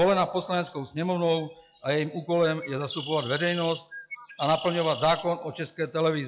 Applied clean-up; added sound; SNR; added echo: classical method log-MMSE.